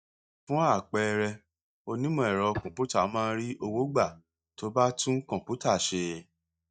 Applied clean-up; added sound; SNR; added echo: neural mask model DeepFilterNet 3.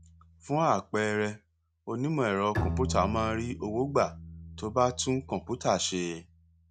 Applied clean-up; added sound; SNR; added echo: none; Bowed string instrument; 9 dB; none.